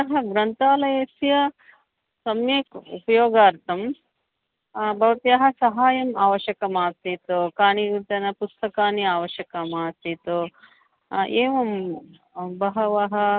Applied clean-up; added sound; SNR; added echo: none; none; none; none.